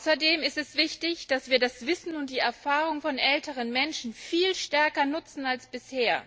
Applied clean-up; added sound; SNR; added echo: none; none; none; none.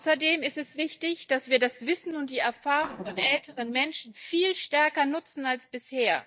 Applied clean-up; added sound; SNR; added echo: neural mask model DeepFilterNet 3.